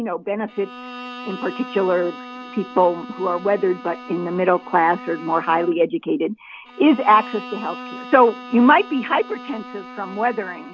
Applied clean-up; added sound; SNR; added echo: none; Bowed string instrument; 16 dB; none.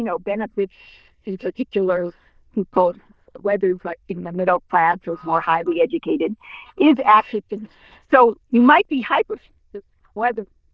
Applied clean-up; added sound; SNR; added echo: neural diffusion model UNIVERSE++.